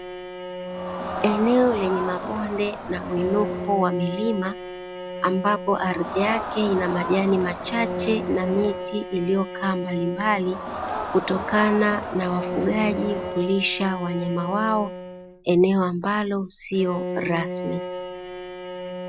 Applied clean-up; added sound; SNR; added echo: none; Bowed string instrument + Crowd; 7 dB; none.